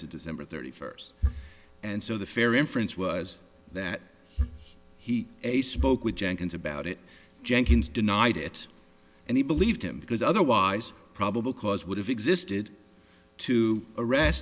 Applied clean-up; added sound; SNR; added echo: none; none; none; none.